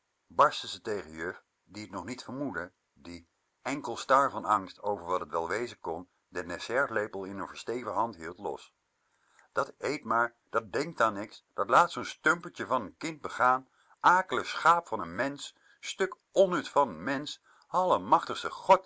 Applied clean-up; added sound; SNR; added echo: none; none; none; none.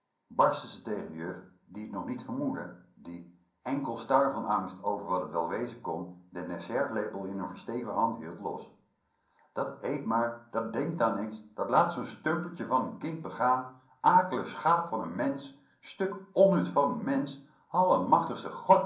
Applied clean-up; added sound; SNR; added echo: none; none; none; reverberation time 0.6 s.